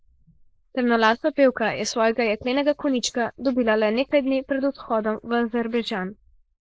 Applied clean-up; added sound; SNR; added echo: neural mask model Resemble Enhance denoiser.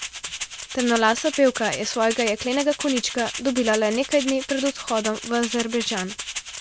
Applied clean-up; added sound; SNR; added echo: none; Rattle (instrument); 9 dB; none.